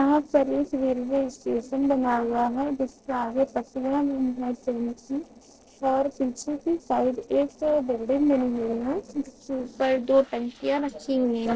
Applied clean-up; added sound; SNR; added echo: neural separator model SepFormer DNS4.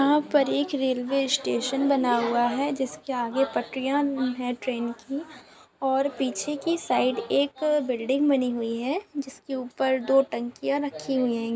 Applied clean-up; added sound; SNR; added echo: none; none; none; none.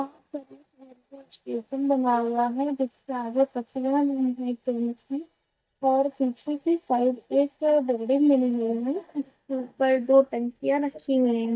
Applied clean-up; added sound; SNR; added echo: neural mask model DeepFilterNet 3.